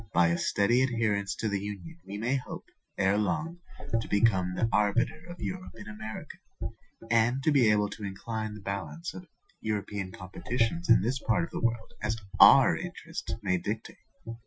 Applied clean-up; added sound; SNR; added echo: classical method Wiener filter.